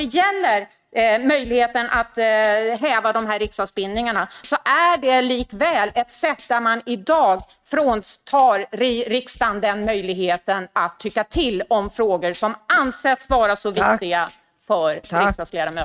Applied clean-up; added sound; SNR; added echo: neural mask model RNNoise.